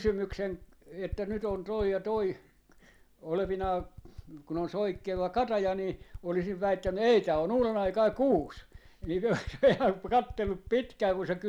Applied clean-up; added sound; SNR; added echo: none; Typing; 17 dB; none.